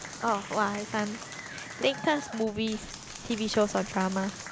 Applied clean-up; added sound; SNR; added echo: none; Applause; 11 dB; none.